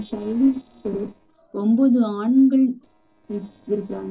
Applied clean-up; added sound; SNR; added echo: neural separator model SepFormer DNS4.